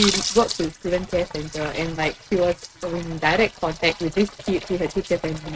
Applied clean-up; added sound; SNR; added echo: neural mask model RNNoise.